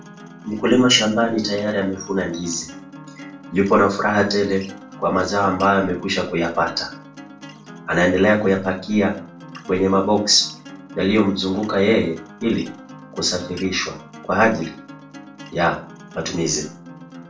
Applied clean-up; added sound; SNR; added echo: none; Acoustic guitar; 18 dB; reverberation time 0.3 s.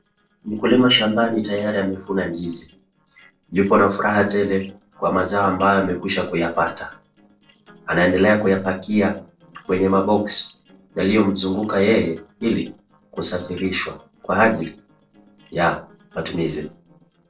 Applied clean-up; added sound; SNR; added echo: neural separator model SepFormer DNS4.